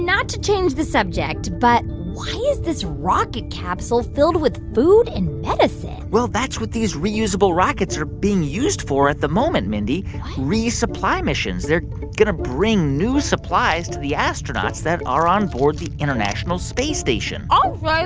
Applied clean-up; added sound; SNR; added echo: none; none; none; none.